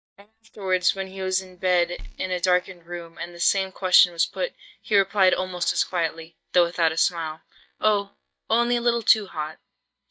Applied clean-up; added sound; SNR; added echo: neural mask model DeepFilterNet 3.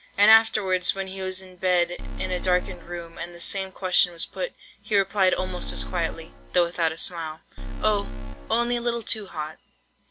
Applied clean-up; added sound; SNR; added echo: none; Alarm; 7 dB; none.